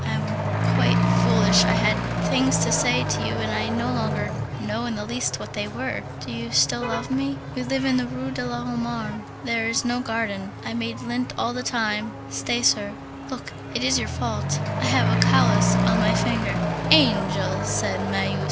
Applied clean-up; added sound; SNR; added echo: none; Accelerating, revving, vroom / Truck; -1 dB; none.